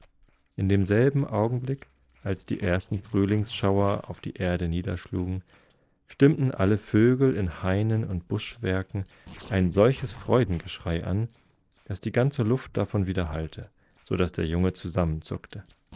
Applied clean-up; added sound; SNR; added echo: neural separator model SepFormer DNS4.